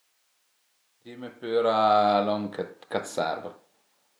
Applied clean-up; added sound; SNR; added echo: none; none; none; none.